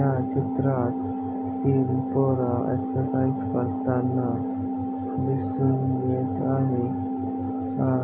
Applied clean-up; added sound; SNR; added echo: none; Organ; 3 dB; none.